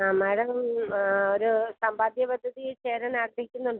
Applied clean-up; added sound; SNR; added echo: none; none; none; none.